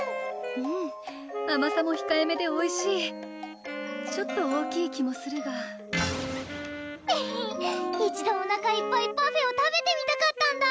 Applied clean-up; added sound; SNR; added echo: none; Wind instrument, woodwind instrument; 7 dB; none.